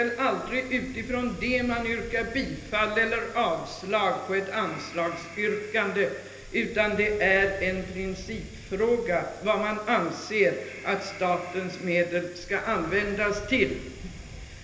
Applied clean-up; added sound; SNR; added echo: none; Breathing; 17 dB; reverberation time 1.4 s.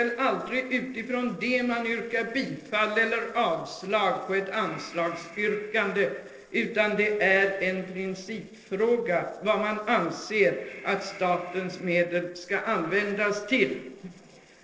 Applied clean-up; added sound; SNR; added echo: neural separator model SepFormer DNS4.